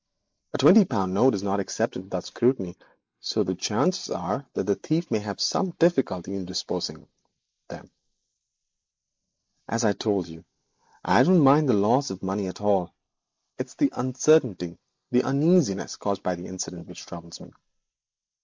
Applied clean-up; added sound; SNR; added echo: neural mask model Resemble Enhance denoiser.